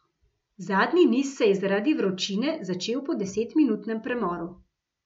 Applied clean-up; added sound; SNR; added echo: none; none; none; none.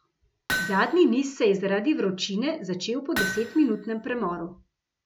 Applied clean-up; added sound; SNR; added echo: none; Hammer; 8 dB; none.